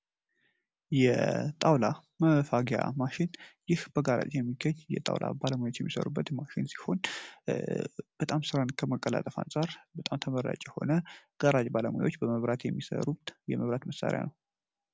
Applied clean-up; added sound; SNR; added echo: none; none; none; none.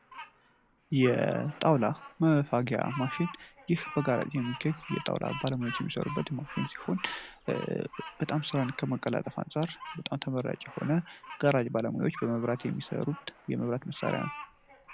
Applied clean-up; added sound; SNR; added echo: none; Bird vocalization, bird call, bird song; 15 dB; none.